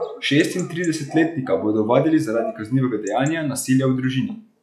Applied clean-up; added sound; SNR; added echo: classical method log-MMSE.